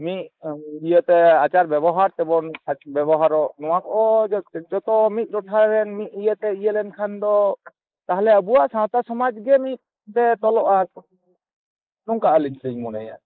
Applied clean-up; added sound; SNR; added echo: neural mask model Resemble Enhance denoiser.